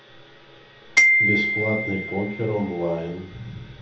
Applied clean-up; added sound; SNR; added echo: none; Glockenspiel; -5 dB; reverberation time 0.8 s.